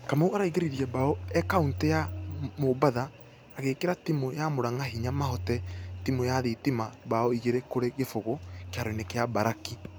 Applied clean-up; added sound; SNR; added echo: none; none; none; none.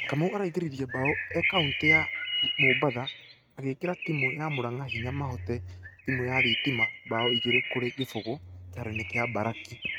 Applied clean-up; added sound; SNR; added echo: neural mask model RNNoise.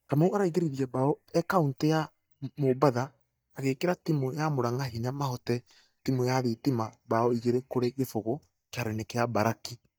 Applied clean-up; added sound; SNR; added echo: neural mask model DeepFilterNet 3.